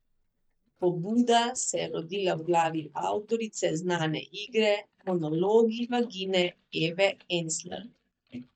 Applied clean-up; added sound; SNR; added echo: neural mask model DeepFilterNet 3.